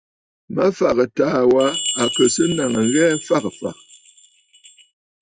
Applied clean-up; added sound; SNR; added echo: classical method log-MMSE.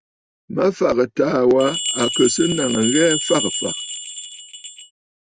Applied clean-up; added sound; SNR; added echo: none; Bell; 5 dB; none.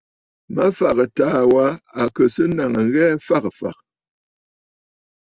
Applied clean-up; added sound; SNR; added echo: none; none; none; none.